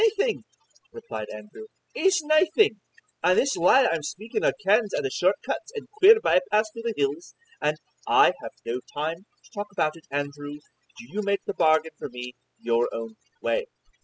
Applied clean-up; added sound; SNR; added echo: classical method spectral subtraction.